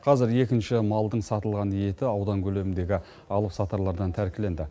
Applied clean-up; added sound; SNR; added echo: none; none; none; none.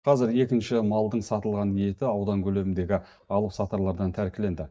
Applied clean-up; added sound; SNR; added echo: neural mask model DeepFilterNet 3.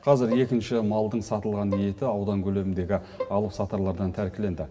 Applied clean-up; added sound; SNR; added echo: none; Bowed string instrument; 15 dB; reverberation time 1.2 s.